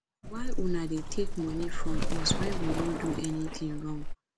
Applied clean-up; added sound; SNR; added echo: none; Livestock, farm animals, working animals; -5 dB; none.